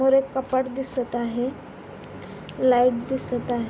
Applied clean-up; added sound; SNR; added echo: none; none; none; none.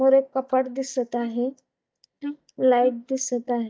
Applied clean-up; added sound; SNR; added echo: neural mask model DeepFilterNet 3.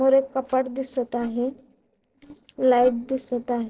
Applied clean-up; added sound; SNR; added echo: neural separator model SepFormer DNS4.